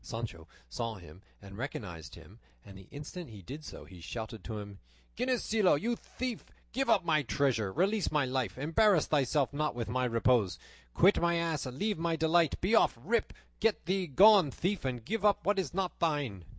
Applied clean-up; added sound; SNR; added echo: none; none; none; none.